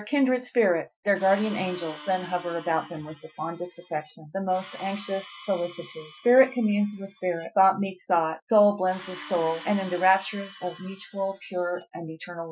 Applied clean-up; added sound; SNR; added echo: classical method Wiener filter.